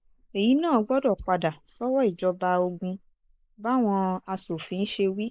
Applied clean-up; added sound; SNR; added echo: neural mask model Resemble Enhance denoiser.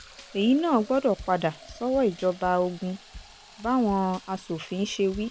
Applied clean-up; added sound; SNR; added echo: none; Drum / Drum kit + Fill (with liquid); 20 dB; none.